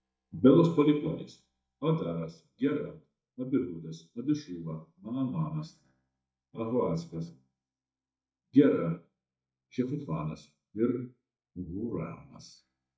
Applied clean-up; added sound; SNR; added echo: neural mask model DeepFilterNet 3.